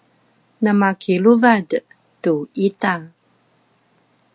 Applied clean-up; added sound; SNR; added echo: none; none; none; none.